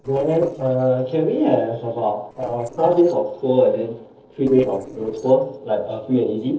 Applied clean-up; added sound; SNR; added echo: neural separator model SepFormer DNS4.